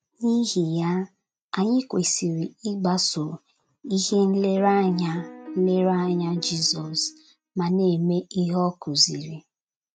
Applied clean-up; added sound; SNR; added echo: neural mask model RNNoise.